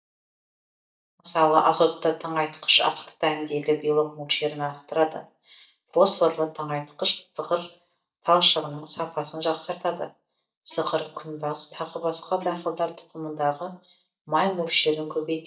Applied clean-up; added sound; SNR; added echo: neural mask model DeepFilterNet 3.